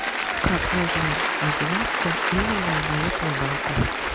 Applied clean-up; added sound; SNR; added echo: none; Applause / Cheering; -3 dB; none.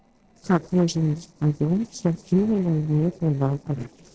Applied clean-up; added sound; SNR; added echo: neural separator model SepFormer DNS4.